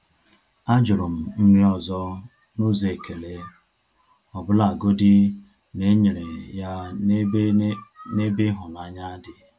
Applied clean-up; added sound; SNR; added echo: none; none; none; none.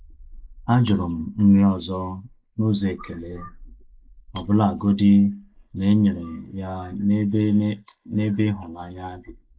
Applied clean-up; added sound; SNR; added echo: neural mask model Resemble Enhance denoiser.